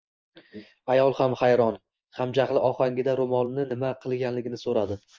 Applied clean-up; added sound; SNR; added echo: neural mask model Resemble Enhance denoiser.